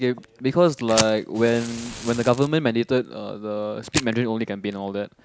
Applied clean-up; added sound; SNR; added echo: none; Fire; 12 dB; none.